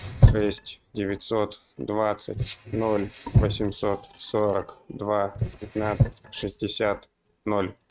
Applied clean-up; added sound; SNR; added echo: neural mask model RNNoise.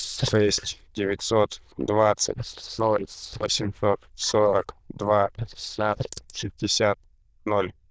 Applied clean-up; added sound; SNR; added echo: neural diffusion model UNIVERSE++.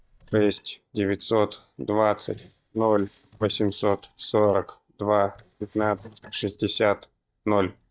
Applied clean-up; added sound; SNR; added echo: neural mask model DeepFilterNet 3.